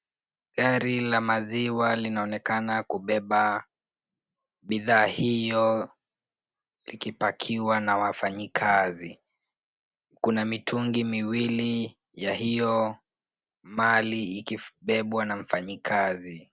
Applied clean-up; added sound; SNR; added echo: none; none; none; none.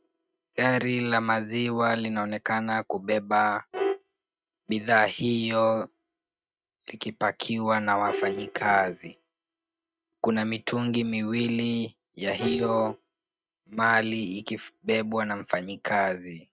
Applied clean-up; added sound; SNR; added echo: neural mask model RNNoise.